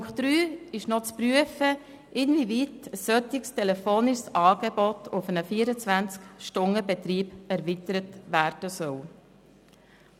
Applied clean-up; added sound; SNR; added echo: none; none; none; none.